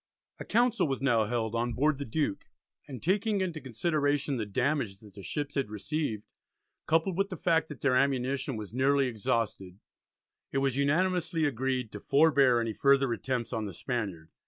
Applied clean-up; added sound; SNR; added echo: none; none; none; none.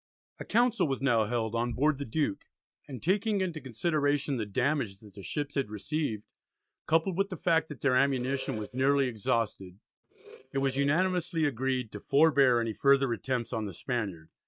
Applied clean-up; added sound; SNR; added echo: neural mask model RNNoise.